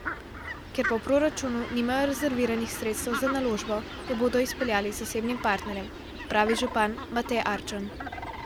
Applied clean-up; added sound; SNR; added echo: none; Fowl; 8 dB; none.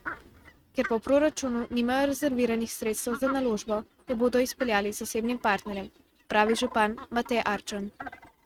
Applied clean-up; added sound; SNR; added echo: neural mask model RNNoise.